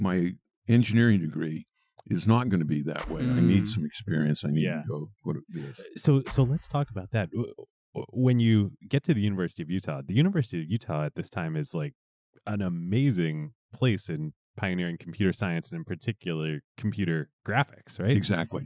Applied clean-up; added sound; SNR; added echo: classical method Wiener filter.